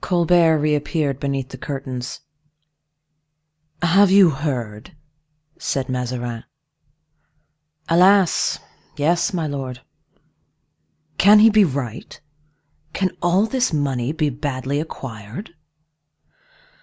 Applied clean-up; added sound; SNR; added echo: none; none; none; none.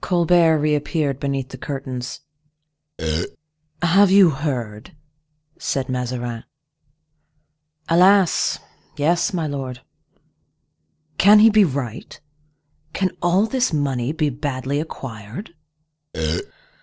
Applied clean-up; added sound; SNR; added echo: neural separator model SepFormer DNS4.